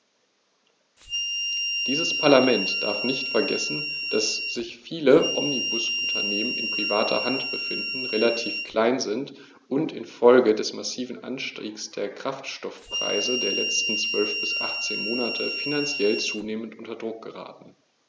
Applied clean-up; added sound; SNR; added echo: none; Harmonica; 2 dB; none.